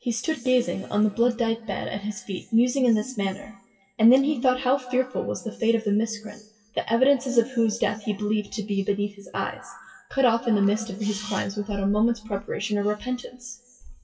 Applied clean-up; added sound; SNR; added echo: classical method WPE with log-MMSE.